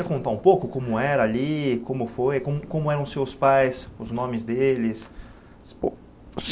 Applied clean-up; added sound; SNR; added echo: none; none; none; none.